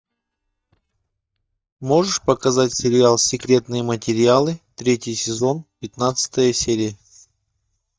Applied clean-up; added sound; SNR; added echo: neural mask model DeepFilterNet 3.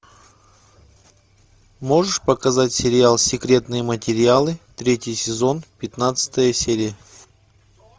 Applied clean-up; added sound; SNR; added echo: none; none; none; none.